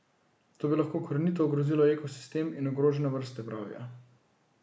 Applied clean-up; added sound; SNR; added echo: none; none; none; none.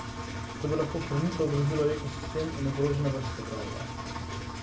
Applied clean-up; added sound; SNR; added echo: none; Engine; 5 dB; reverberation time 0.2 s.